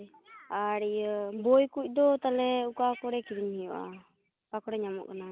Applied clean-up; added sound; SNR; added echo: none; none; none; none.